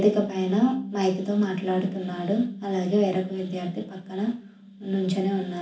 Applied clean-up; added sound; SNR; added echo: none; Bass guitar; 12 dB; reverberation time 0.4 s.